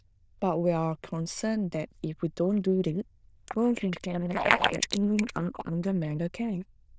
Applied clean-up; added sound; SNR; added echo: neural diffusion model UNIVERSE++.